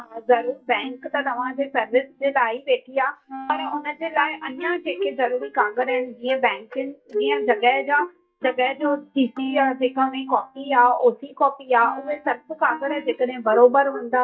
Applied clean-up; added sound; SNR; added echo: neural mask model DeepFilterNet 3.